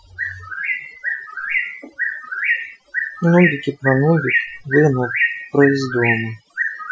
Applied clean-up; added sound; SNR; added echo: classical method Wiener filter.